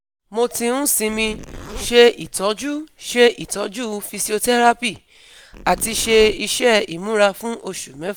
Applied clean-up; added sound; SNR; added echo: none; Zipper (clothing); 15 dB; none.